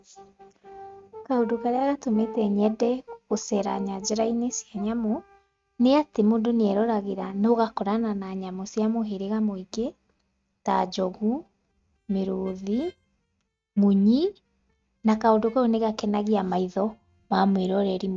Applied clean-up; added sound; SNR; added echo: neural mask model RNNoise.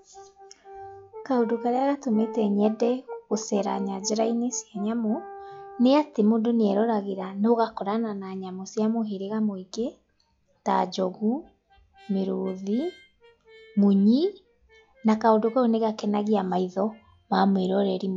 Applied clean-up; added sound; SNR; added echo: classical method log-MMSE.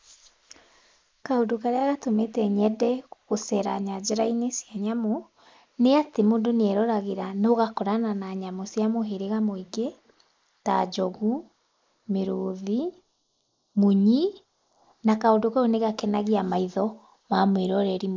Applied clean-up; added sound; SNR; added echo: neural mask model Resemble Enhance denoiser.